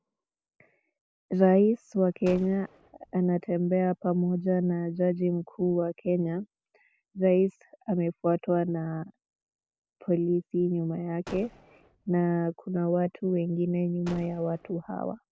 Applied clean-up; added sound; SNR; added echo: none; Gunshot, gunfire; 19 dB; none.